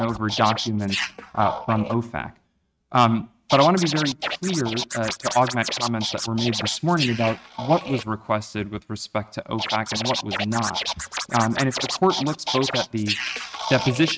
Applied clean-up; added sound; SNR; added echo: neural mask model RNNoise.